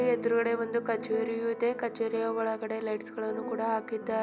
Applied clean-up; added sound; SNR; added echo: none; Keyboard (musical); 11 dB; none.